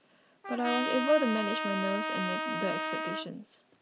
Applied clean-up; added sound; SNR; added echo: none; Trumpet; 1 dB; none.